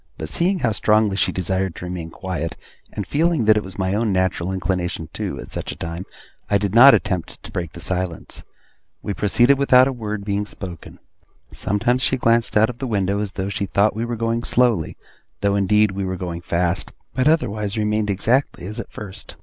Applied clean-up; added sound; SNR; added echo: none; none; none; none.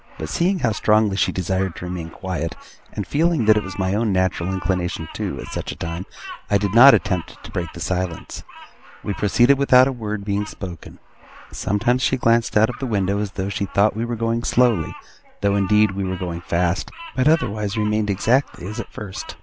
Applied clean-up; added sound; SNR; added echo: none; Bird vocalization, bird call, bird song; 20 dB; none.